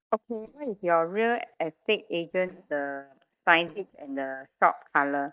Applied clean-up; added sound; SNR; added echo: neural mask model DeepFilterNet 3.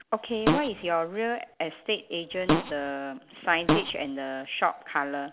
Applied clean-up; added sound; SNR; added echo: none; Fart; -2 dB; none.